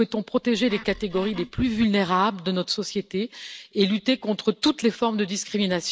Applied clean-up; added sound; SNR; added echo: none; Wood; 16 dB; none.